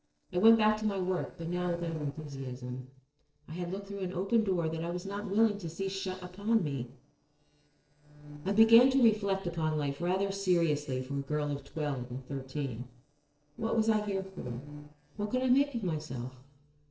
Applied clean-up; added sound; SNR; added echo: neural separator model SepFormer DNS4.